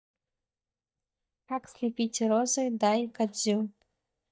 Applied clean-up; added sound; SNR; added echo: neural mask model DeepFilterNet 3.